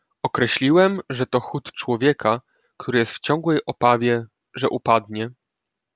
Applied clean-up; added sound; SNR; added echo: none; none; none; none.